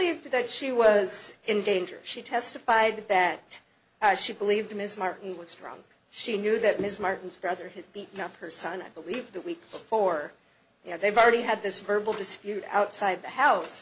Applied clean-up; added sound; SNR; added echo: none; none; none; none.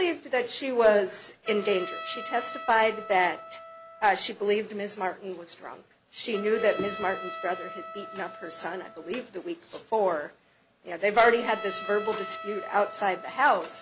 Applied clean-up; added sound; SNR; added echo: none; Trumpet; 14 dB; none.